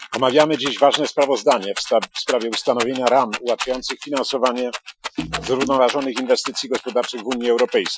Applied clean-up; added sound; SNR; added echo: classical method Wiener filter.